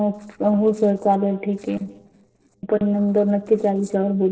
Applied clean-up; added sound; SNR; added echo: neural separator model SepFormer DNS4.